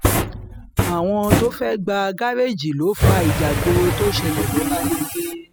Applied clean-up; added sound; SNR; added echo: classical method spectral subtraction.